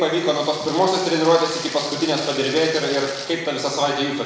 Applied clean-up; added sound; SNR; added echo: none; Rain; 13 dB; reverberation time 1.0 s.